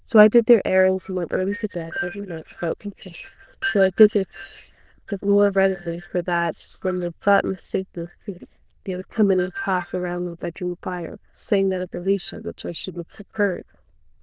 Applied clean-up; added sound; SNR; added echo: neural diffusion model UNIVERSE++.